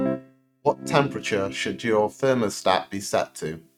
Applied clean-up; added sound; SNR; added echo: neural mask model RNNoise.